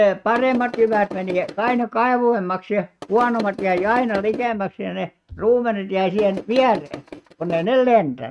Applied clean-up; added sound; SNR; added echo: neural mask model RNNoise.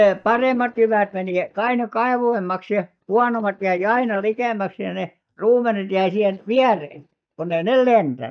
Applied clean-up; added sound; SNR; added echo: neural mask model DeepFilterNet 3.